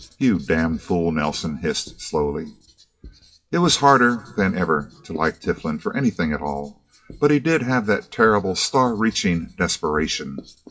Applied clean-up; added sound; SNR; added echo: classical method WPE with log-MMSE.